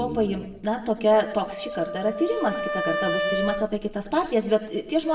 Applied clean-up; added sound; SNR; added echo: none; Wind instrument, woodwind instrument; 6 dB; reverberation time 0.7 s.